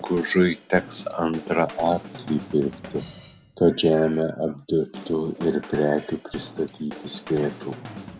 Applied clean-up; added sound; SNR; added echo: none; Drum / Drum kit; 16 dB; none.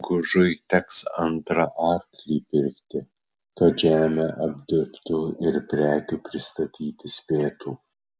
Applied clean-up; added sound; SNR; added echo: none; none; none; none.